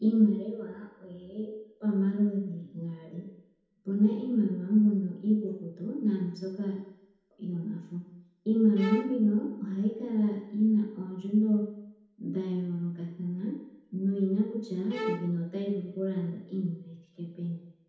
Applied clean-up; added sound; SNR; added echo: none; Bowed string instrument; 8 dB; reverberation time 0.9 s.